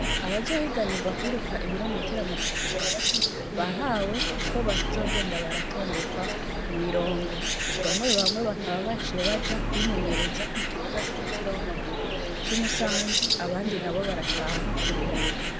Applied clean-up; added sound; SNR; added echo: none; Bird; -3 dB; none.